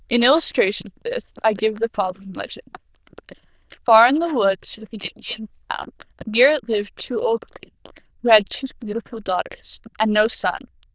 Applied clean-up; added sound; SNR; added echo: neural diffusion model UNIVERSE++.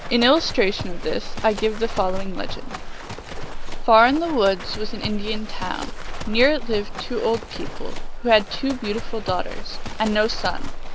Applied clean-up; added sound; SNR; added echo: none; Livestock, farm animals, working animals; 4 dB; none.